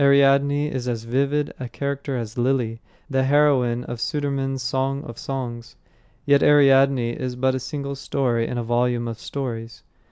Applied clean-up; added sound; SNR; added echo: none; none; none; none.